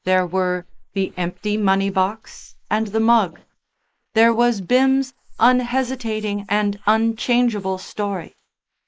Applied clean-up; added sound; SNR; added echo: neural mask model Resemble Enhance denoiser.